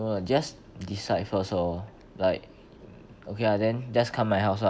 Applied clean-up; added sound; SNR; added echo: none; none; none; none.